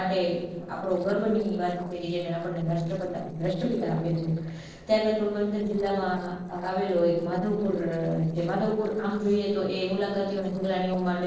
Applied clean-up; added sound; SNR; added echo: neural separator model SepFormer DNS4.